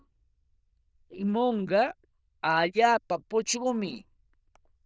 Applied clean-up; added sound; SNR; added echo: neural diffusion model UNIVERSE++.